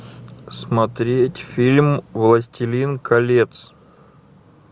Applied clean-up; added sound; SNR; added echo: none; none; none; none.